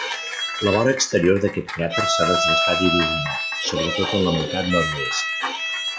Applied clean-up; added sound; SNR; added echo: classical method log-MMSE.